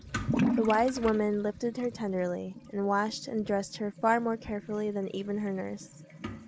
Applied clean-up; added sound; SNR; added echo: none; Toilet flush / Liquid; 7 dB; none.